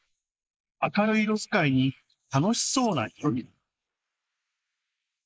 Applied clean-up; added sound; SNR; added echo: neural mask model Resemble Enhance denoiser.